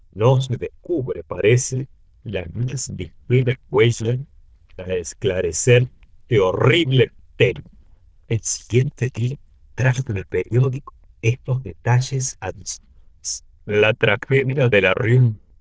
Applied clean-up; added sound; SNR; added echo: neural diffusion model UNIVERSE++.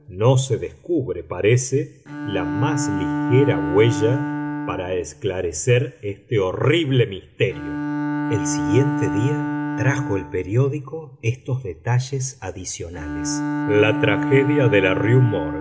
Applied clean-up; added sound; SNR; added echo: none; Bowed string instrument; 5 dB; none.